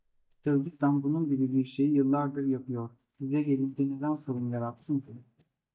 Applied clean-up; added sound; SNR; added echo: neural mask model DeepFilterNet 3.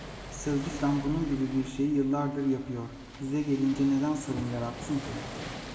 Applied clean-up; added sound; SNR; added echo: none; Waves, surf; 13 dB; reverberation time 1.5 s.